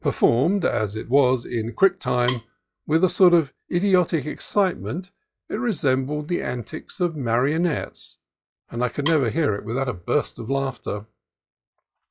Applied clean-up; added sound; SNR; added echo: classical method log-MMSE.